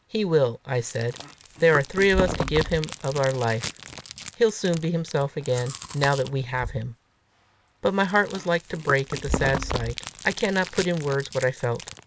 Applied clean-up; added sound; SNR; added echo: none; Chewing, mastication; 9 dB; none.